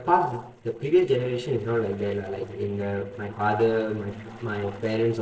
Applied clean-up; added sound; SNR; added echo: neural separator model SepFormer DNS4.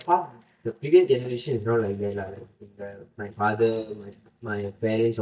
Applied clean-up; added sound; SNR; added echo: neural mask model DeepFilterNet 3.